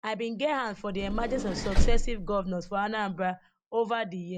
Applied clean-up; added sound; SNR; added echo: none; Vehicle; -3 dB; none.